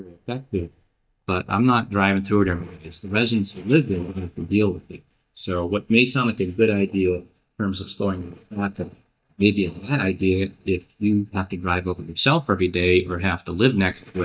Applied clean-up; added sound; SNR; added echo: neural mask model DeepFilterNet 3.